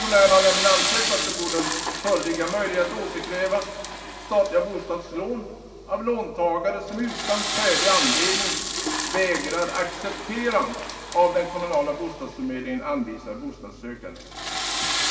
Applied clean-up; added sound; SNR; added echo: none; Toilet flush / Water; 4 dB; reverberation time 2.2 s.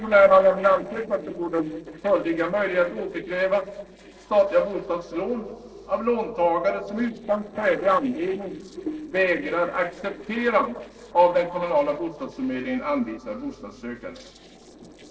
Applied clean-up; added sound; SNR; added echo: neural separator model SepFormer DNS4.